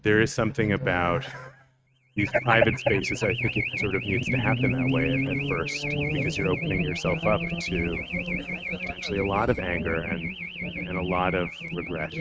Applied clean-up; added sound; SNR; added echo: neural mask model RNNoise.